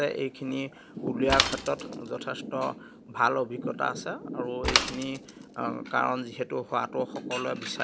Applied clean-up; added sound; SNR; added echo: none; Mechanisms / Bicycle + Thunder / Rain; 4 dB; none.